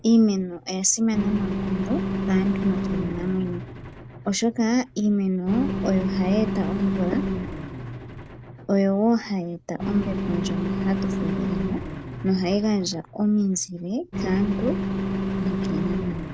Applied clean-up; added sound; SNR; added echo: none; Engine; 3 dB; none.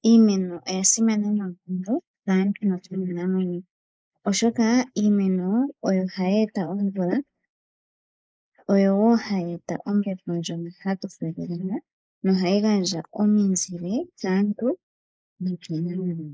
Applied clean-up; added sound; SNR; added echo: neural mask model Resemble Enhance denoiser.